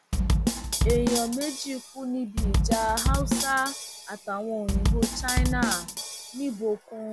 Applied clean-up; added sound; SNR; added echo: none; Bass drum / Snare drum; -4 dB; none.